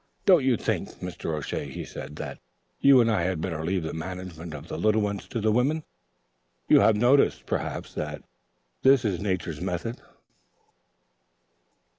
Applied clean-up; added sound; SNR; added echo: none; none; none; none.